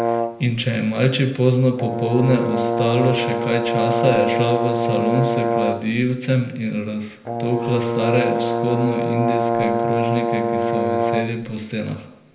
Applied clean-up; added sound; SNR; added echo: none; Brass instrument; 1 dB; reverberation time 0.7 s.